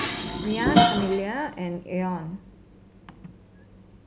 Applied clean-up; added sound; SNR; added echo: none; Dishes, pots, and pans; -3 dB; none.